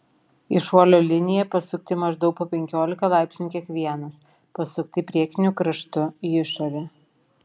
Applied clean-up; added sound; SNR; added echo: none; none; none; none.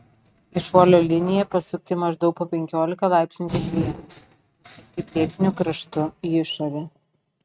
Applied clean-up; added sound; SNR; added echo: neural mask model RNNoise.